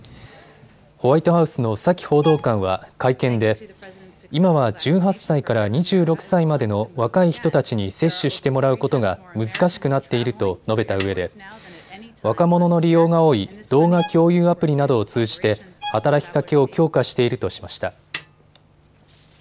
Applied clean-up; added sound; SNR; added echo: none; Bowed string instrument + Snare drum; 19 dB; none.